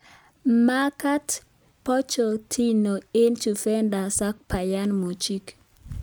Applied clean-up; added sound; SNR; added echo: none; none; none; none.